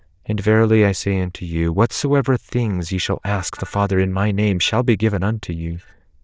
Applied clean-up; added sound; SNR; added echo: neural diffusion model UNIVERSE++.